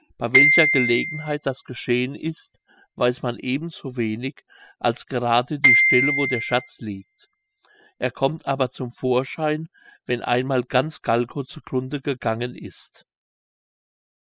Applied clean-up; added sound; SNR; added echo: classical method spectral subtraction.